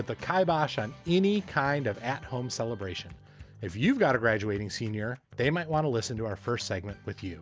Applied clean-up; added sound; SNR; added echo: none; none; none; none.